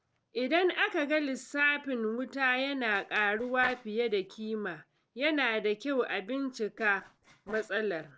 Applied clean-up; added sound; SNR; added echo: neural separator model SepFormer DNS4.